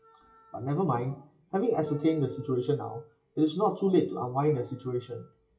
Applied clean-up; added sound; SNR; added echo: classical method WPE with log-MMSE.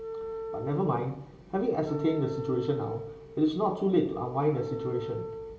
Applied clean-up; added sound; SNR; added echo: none; Wind instrument, woodwind instrument; 9 dB; reverberation time 1.3 s.